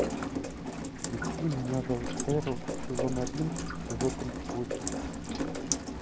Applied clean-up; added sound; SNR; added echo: none; Rain; -1 dB; none.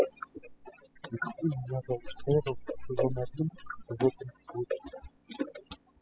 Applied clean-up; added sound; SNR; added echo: classical method spectral subtraction.